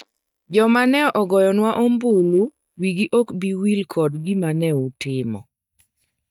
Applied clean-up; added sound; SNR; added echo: neural mask model DeepFilterNet 3.